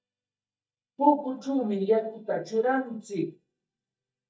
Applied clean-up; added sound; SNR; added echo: neural mask model DeepFilterNet 3.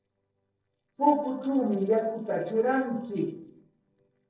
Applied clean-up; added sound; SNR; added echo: neural separator model SepFormer DNS4.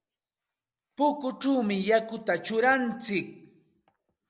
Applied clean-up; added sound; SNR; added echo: none; none; none; none.